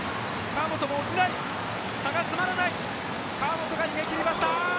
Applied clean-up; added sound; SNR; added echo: none; none; none; none.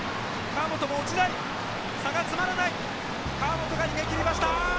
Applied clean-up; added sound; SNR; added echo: none; Crackle; 11 dB; none.